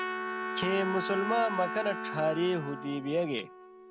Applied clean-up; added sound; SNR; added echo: none; Trumpet + Bowed string instrument; 5 dB; none.